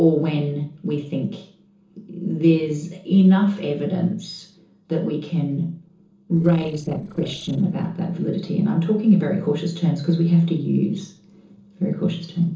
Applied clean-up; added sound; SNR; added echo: neural separator model SepFormer DNS4.